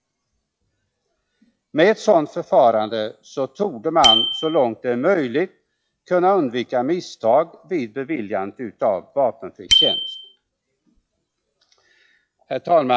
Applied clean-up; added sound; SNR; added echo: classical method log-MMSE.